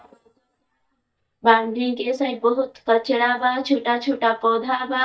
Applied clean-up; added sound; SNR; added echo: neural mask model DeepFilterNet 3.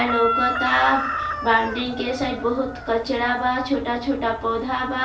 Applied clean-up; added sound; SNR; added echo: none; Chicken, rooster; 6 dB; reverberation time 0.3 s.